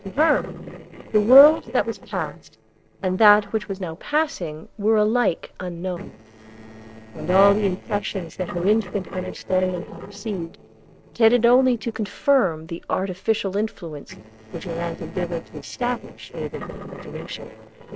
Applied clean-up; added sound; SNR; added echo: neural separator model SepFormer DNS4.